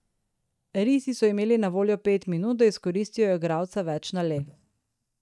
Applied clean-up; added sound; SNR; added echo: neural mask model DeepFilterNet 3.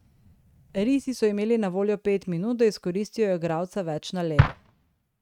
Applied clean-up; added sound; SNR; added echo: neural mask model RNNoise.